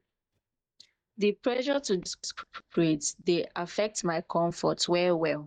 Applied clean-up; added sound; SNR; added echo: neural mask model DeepFilterNet 3.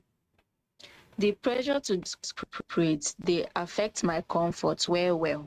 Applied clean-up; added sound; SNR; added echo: neural mask model RNNoise.